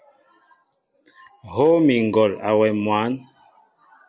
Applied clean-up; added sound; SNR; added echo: none; none; none; none.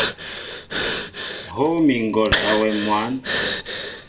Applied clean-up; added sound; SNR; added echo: none; Breathing; 4 dB; reverberation time 0.3 s.